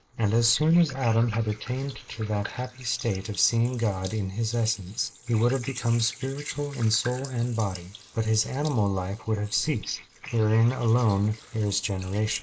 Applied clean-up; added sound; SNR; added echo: neural mask model Resemble Enhance denoiser.